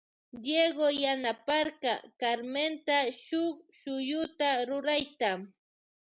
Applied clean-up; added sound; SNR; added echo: none; none; none; none.